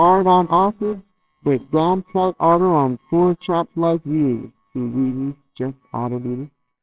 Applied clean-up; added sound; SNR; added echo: neural separator model SepFormer WHAMR!.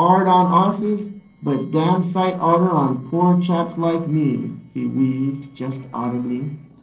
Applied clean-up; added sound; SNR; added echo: neural separator model SepFormer DNS4.